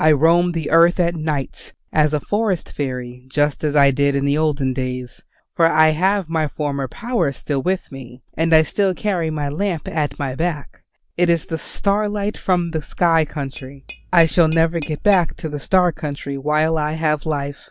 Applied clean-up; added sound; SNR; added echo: none; Tap / Glass; 19 dB; none.